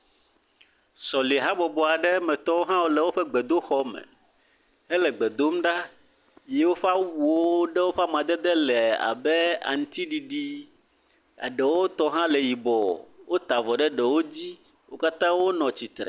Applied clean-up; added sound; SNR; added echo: none; none; none; none.